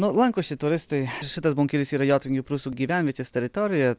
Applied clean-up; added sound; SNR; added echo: none; none; none; none.